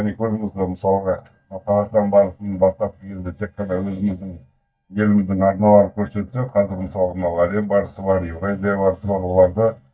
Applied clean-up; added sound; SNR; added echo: neural mask model DeepFilterNet 3.